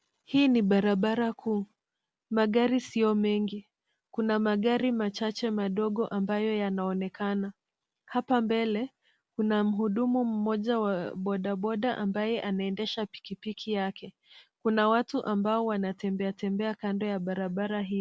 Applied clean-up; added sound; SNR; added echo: none; none; none; none.